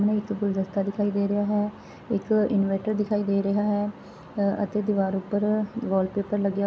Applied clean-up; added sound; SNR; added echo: none; none; none; none.